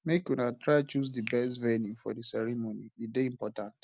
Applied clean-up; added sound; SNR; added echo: none; Finger snapping; 20 dB; none.